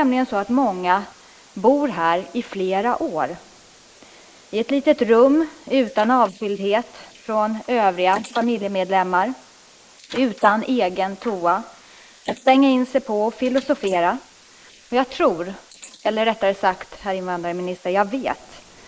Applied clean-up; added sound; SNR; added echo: neural mask model Resemble Enhance denoiser.